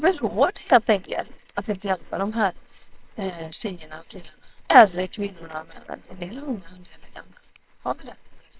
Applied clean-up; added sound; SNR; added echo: neural separator model SepFormer WHAMR!.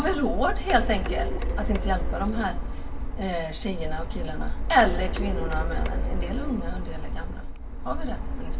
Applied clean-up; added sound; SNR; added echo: none; Printer; -2 dB; reverberation time 0.2 s.